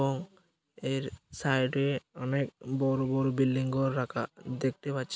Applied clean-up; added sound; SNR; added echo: none; none; none; none.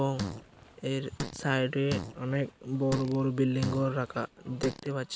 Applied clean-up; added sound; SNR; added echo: none; Fart; 9 dB; none.